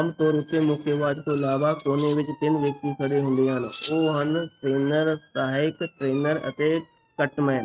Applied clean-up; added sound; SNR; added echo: neural mask model RNNoise.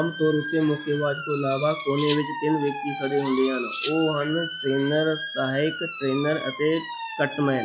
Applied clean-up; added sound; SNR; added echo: classical method log-MMSE.